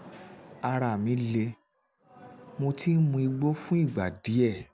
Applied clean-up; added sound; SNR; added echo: none; none; none; none.